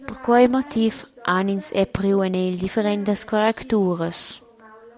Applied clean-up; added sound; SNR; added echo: none; none; none; none.